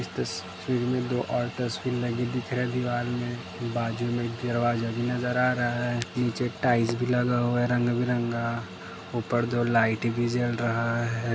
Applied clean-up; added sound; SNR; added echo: none; none; none; none.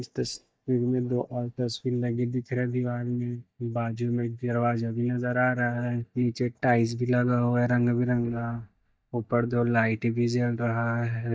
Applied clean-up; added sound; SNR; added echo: neural mask model DeepFilterNet 3.